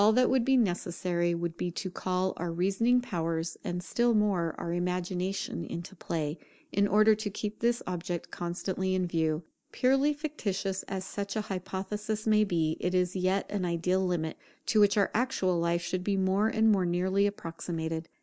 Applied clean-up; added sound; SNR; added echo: none; none; none; none.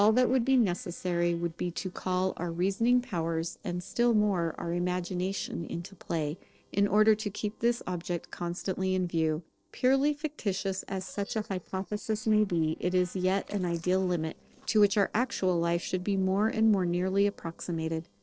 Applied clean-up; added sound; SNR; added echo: neural separator model SepFormer DNS4.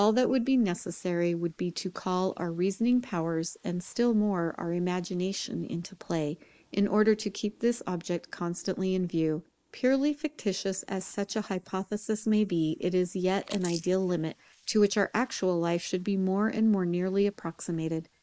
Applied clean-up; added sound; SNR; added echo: neural mask model Resemble Enhance denoiser.